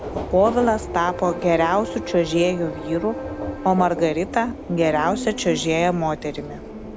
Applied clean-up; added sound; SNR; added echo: none; Subway, metro, underground + Keyboard (musical); 9 dB; none.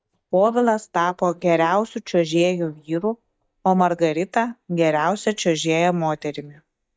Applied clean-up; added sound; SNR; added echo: neural mask model DeepFilterNet 3.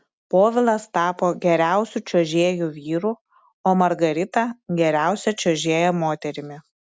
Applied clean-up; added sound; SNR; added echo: none; none; none; none.